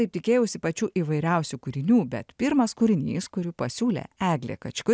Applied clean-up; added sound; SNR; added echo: none; none; none; none.